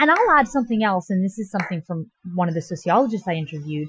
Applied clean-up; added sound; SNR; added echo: classical method Wiener filter.